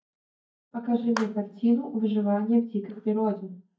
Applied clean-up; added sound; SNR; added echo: neural mask model DeepFilterNet 3.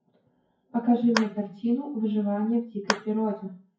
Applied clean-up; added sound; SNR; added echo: classical method WPE with log-MMSE.